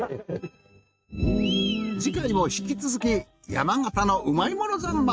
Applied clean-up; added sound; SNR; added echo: neural mask model RNNoise.